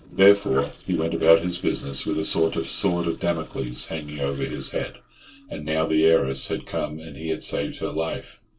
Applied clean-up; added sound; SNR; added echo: neural separator model SepFormer DNS4.